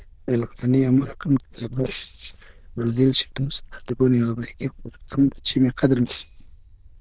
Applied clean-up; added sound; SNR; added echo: neural diffusion model UNIVERSE++.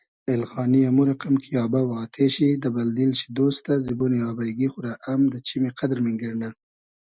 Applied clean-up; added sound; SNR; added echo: none; none; none; none.